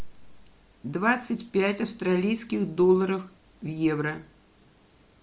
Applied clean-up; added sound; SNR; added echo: none; none; none; none.